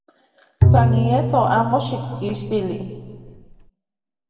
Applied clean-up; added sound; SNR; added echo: none; Bowed string instrument; -3 dB; reverberation time 1.6 s.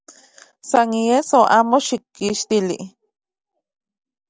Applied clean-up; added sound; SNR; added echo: none; none; none; none.